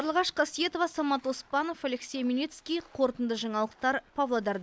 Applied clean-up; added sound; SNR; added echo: none; none; none; none.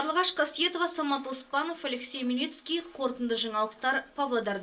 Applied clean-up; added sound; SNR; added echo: none; none; none; reverberation time 0.2 s.